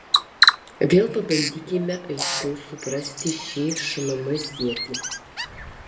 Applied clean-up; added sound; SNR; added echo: none; Bird vocalization, bird call, bird song; 1 dB; reverberation time 1.1 s.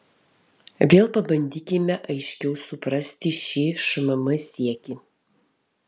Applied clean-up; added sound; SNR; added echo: none; none; none; none.